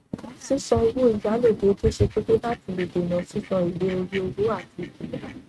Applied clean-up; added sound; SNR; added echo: neural mask model RNNoise.